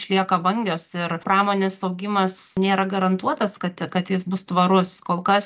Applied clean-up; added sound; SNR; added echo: none; none; none; none.